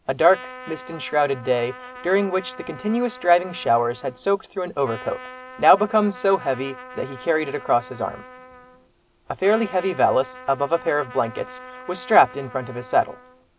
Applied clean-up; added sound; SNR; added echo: none; Trumpet; 18 dB; none.